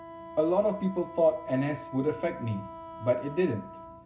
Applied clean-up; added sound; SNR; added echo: none; Wind instrument, woodwind instrument; 14 dB; reverberation time 0.4 s.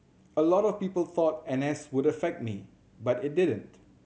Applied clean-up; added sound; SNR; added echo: none; none; none; none.